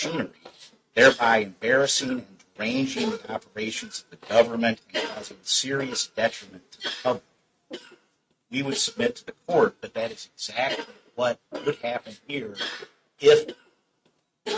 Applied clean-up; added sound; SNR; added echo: neural mask model RNNoise.